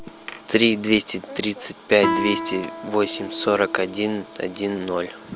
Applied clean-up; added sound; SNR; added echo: none; Guitar; 10 dB; none.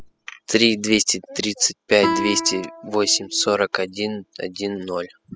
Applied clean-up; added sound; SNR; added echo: classical method spectral subtraction.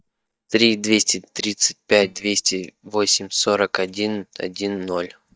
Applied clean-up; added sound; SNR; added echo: neural mask model DeepFilterNet 3.